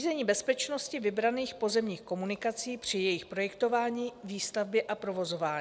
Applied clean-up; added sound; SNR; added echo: none; none; none; none.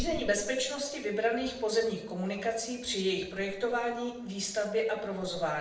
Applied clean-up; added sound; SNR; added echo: none; Thump, thud; 16 dB; reverberation time 0.6 s.